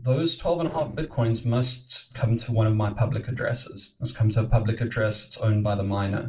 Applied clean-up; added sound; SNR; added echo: neural separator model SepFormer DNS4.